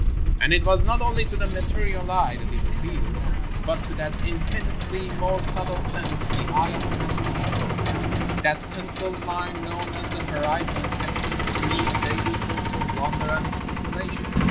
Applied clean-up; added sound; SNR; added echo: none; Truck; -3 dB; none.